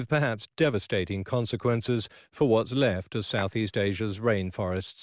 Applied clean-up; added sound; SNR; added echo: neural mask model Resemble Enhance denoiser.